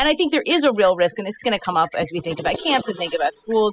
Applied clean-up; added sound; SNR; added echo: classical method spectral subtraction.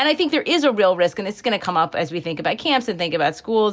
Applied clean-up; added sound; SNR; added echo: none; none; none; none.